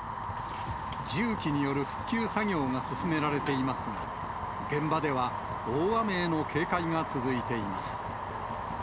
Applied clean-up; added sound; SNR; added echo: none; Fire; 4 dB; none.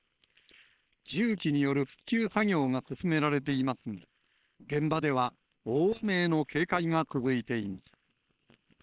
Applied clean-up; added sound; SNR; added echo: neural separator model SepFormer WHAM!.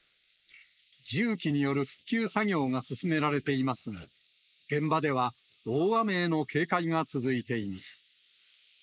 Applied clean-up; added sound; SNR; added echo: neural mask model Resemble Enhance denoiser.